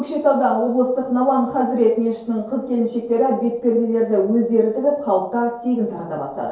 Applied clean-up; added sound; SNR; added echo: none; none; none; reverberation time 2.4 s.